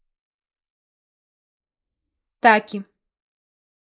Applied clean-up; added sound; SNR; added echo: neural mask model Resemble Enhance denoiser.